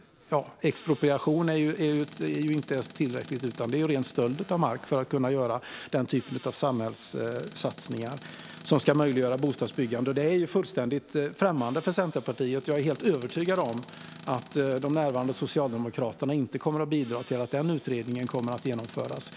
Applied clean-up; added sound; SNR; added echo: none; Squeak / Cupboard open or close; 17 dB; none.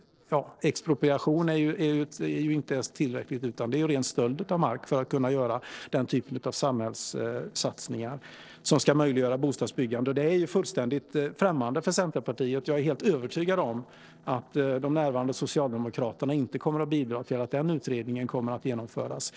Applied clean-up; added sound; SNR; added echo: neural separator model SepFormer DNS4.